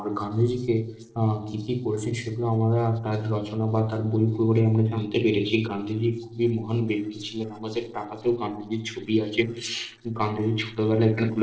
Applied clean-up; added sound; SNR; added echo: neural separator model SepFormer DNS4.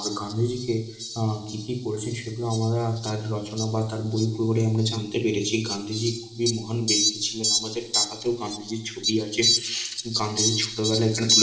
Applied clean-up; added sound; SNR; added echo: none; Fowl; 3 dB; reverberation time 0.9 s.